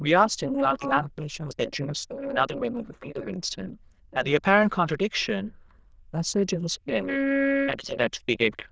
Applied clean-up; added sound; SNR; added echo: neural diffusion model UNIVERSE++.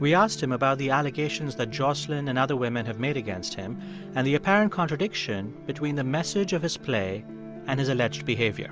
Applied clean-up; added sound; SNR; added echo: none; none; none; none.